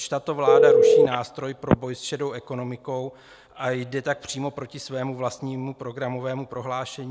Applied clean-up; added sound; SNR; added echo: none; Telephone; -4 dB; none.